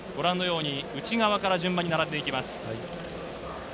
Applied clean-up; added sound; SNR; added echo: none; none; none; none.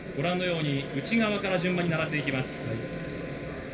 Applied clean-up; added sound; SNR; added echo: none; Bowed string instrument; 14 dB; reverberation time 2.3 s.